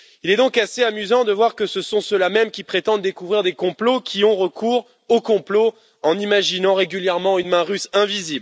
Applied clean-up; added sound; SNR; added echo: none; none; none; none.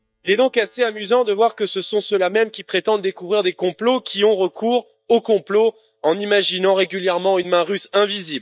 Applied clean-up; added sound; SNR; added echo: neural mask model DeepFilterNet 3.